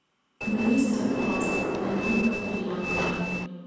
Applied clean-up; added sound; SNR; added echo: none; Train; 2 dB; reverberation time 2.1 s.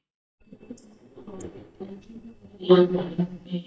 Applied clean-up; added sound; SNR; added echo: neural mask model DeepFilterNet 3.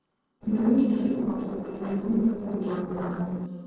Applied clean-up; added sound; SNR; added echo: neural separator model SepFormer DNS4.